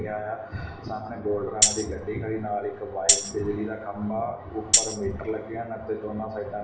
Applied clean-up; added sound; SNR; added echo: none; Tambourine; -4 dB; reverberation time 0.9 s.